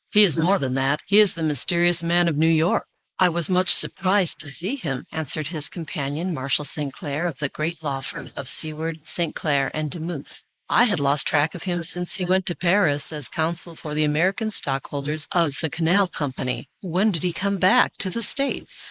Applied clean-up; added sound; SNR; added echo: neural mask model Resemble Enhance denoiser.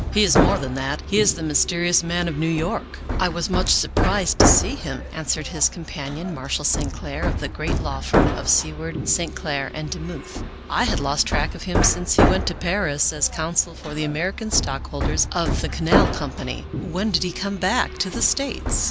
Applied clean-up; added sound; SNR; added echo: none; Hammer; 1 dB; none.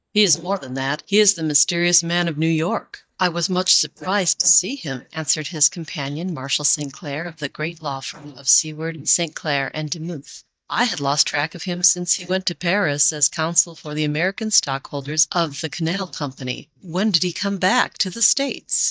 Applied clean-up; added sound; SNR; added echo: neural mask model DeepFilterNet 3.